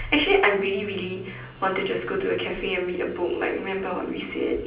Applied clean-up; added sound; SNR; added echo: none; Accelerating, revving, vroom; 18 dB; reverberation time 0.6 s.